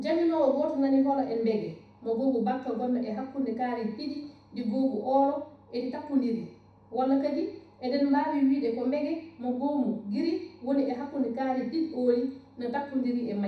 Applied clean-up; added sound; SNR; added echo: none; none; none; reverberation time 0.7 s.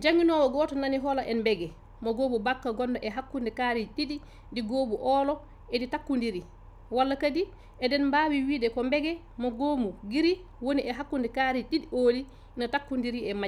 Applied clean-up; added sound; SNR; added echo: none; none; none; none.